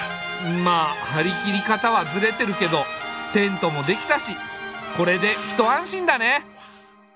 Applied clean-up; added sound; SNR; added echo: none; none; none; none.